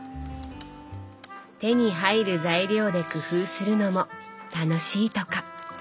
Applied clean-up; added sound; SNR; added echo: none; Trumpet; 16 dB; none.